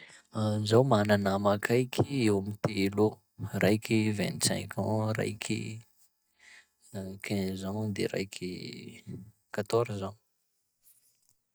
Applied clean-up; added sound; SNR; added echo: neural mask model DeepFilterNet 3.